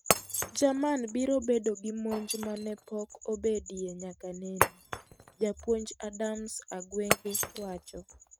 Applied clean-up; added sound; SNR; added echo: neural mask model RNNoise.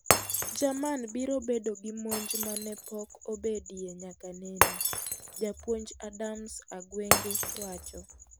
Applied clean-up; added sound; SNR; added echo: none; Shatter; -2 dB; none.